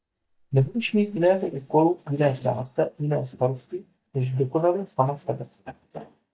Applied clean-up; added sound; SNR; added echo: neural mask model DeepFilterNet 3.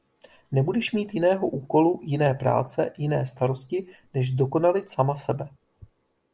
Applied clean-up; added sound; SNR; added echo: none; none; none; none.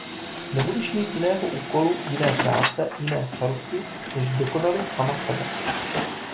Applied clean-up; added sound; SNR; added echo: none; Truck; 4 dB; reverberation time 0.4 s.